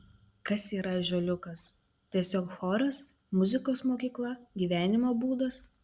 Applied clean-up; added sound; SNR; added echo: none; none; none; none.